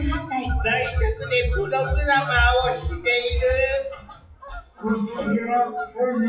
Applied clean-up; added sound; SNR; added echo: classical method WPE with log-MMSE.